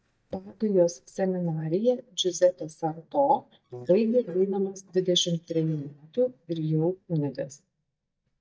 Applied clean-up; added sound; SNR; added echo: neural mask model DeepFilterNet 3.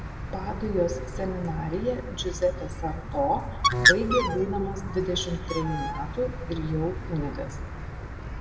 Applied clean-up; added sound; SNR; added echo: none; Bird; 0 dB; reverberation time 1.1 s.